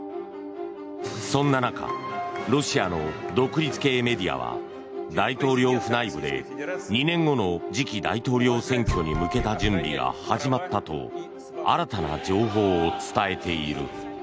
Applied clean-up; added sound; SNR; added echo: none; Knock; 7 dB; none.